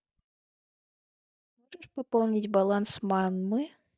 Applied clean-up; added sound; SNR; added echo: neural mask model DeepFilterNet 3.